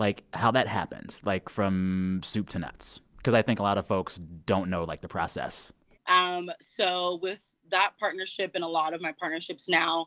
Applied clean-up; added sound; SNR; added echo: none; none; none; none.